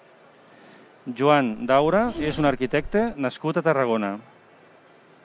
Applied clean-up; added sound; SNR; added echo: none; Zipper (clothing); 12 dB; none.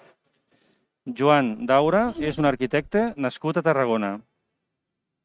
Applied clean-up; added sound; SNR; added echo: neural mask model RNNoise.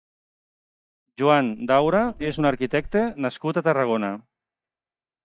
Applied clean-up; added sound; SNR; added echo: neural mask model DeepFilterNet 3.